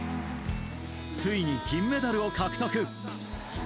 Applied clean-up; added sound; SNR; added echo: none; none; none; none.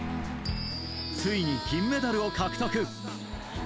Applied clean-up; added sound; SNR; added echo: none; Zipper (clothing); 19 dB; none.